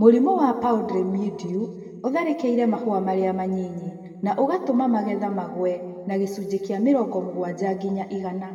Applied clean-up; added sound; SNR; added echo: none; none; none; reverberation time 1.9 s.